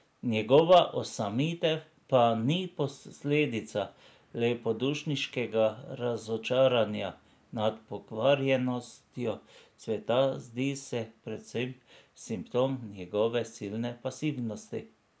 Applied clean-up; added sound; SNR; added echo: none; none; none; none.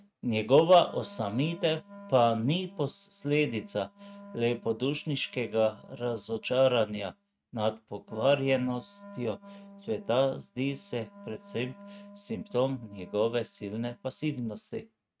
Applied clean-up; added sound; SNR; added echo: neural mask model RNNoise.